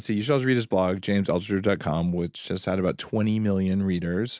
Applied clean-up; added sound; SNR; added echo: none; none; none; none.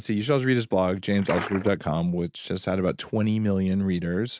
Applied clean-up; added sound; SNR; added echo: neural mask model RNNoise.